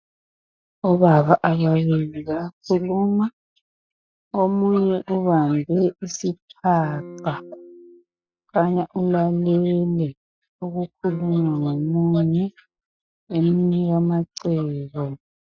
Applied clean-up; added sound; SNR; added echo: classical method Wiener filter.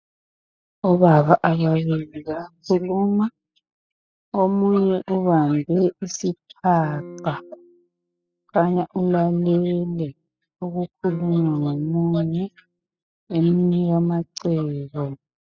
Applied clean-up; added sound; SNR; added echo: classical method spectral subtraction.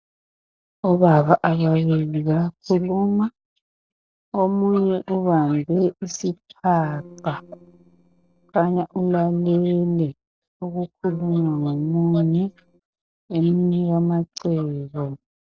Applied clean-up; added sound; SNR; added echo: neural separator model SepFormer DNS4.